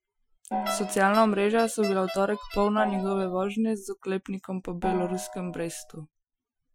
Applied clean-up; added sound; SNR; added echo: classical method Wiener filter.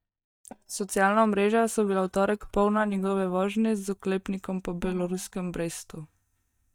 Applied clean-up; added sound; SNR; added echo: neural mask model DeepFilterNet 3.